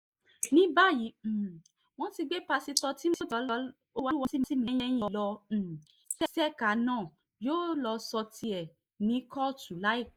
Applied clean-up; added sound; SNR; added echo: neural mask model Resemble Enhance denoiser.